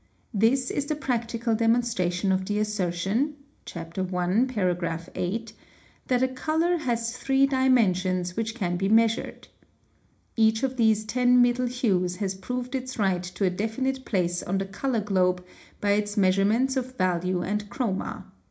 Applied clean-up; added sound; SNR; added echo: none; none; none; reverberation time 0.4 s.